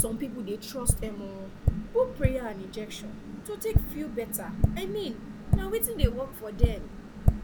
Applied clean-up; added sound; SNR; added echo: none; Tap; -4 dB; none.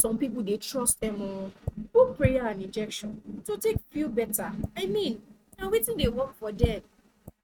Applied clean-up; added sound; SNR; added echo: neural mask model RNNoise.